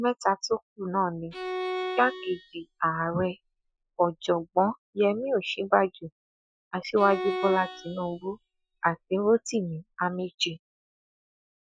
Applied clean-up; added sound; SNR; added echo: classical method Wiener filter.